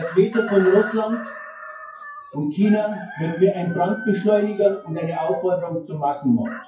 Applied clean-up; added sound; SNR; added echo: classical method WPE with log-MMSE.